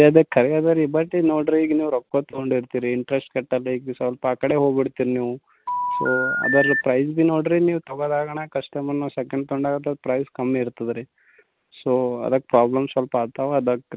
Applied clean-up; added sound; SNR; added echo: none; Telephone; 2 dB; none.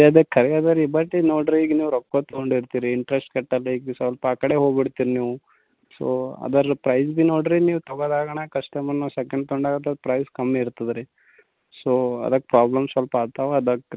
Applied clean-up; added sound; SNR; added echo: none; none; none; none.